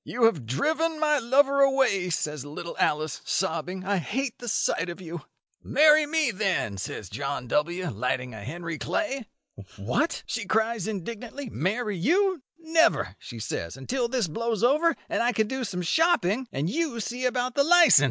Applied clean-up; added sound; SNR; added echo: none; none; none; none.